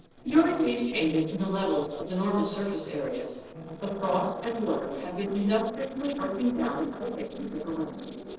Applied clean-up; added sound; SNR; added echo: neural separator model SepFormer DNS4.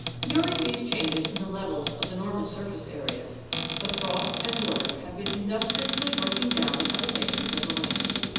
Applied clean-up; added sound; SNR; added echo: none; Cupboard open or close; -1 dB; reverberation time 1.1 s.